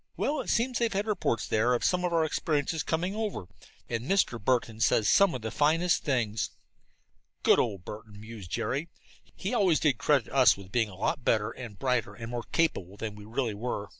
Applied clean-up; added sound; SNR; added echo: none; none; none; none.